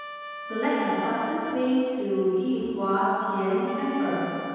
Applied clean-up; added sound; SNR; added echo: none; Trumpet; 14 dB; reverberation time 2.1 s.